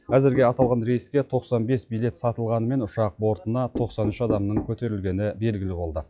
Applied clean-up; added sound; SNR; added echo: classical method log-MMSE.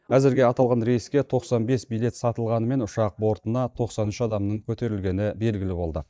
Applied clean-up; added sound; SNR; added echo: neural mask model DeepFilterNet 3.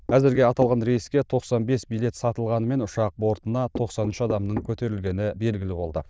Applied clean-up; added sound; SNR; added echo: neural diffusion model UNIVERSE++.